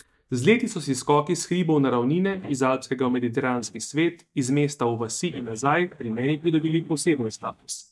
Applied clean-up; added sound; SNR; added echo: neural mask model DeepFilterNet 3.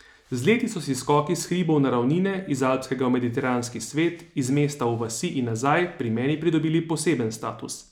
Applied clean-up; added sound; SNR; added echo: none; none; none; none.